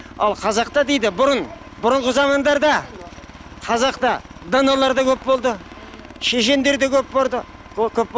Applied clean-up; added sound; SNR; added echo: none; Aircraft; 20 dB; none.